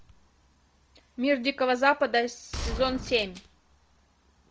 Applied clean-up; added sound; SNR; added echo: none; Gunshot, gunfire; 8 dB; none.